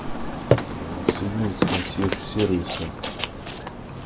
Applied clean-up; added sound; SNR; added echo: none; Burping, eructation; -2 dB; reverberation time 1.0 s.